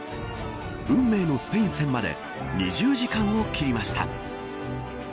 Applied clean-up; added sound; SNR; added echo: none; none; none; none.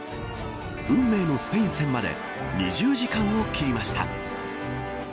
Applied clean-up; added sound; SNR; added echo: none; Guitar; 11 dB; none.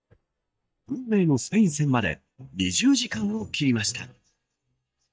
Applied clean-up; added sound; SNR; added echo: neural mask model DeepFilterNet 3.